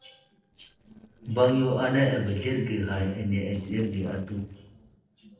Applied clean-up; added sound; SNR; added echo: neural separator model SepFormer DNS4.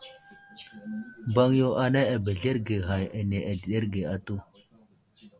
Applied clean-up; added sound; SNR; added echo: none; none; none; none.